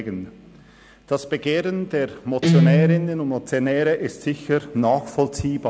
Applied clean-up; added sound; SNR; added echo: none; Guitar; -3 dB; none.